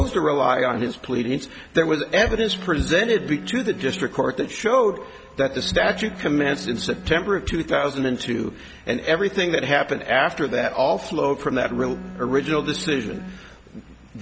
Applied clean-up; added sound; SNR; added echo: none; Bowed string instrument; 15 dB; none.